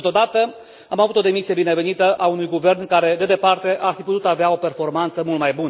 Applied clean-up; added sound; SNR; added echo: none; none; none; none.